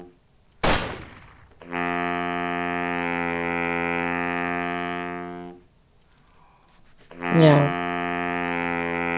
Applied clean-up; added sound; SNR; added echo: none; Gunshot, gunfire + Wind instrument, woodwind instrument; -1 dB; none.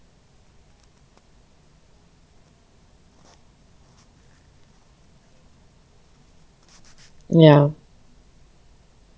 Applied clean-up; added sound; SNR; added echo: none; none; none; none.